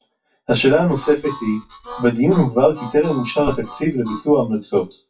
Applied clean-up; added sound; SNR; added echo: classical method WPE with log-MMSE.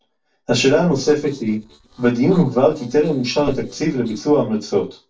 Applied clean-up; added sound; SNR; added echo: neural separator model SepFormer DNS4.